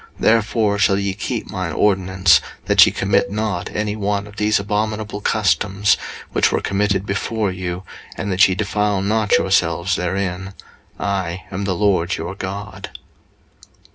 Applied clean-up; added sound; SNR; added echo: none; Cowbell; 8 dB; reverberation time 0.3 s.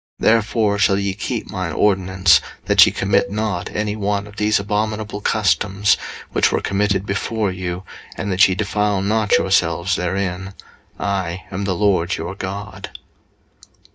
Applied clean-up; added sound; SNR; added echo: neural mask model DeepFilterNet 3.